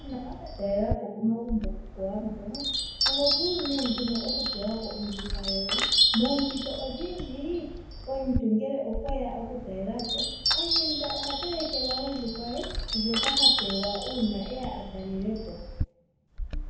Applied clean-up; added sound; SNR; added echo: none; Chime; -1 dB; reverberation time 0.9 s.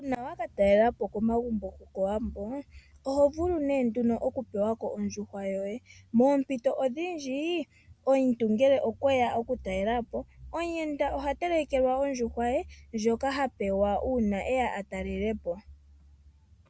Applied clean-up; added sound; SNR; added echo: none; none; none; none.